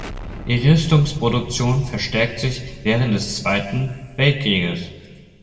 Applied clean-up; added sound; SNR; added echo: none; Explosion; 15 dB; reverberation time 1.2 s.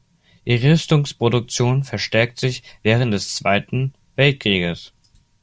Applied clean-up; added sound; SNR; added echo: none; none; none; none.